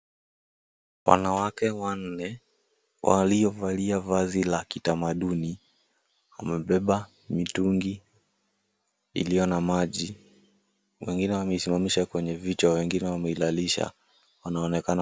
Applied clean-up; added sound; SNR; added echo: none; none; none; none.